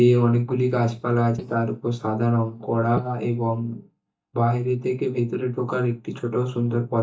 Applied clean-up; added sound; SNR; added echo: neural mask model DeepFilterNet 3.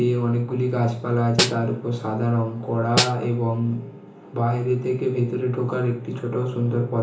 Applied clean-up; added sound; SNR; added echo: none; Snare drum; 3 dB; reverberation time 0.8 s.